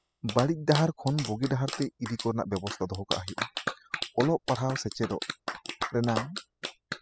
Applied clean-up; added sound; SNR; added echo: classical method spectral subtraction.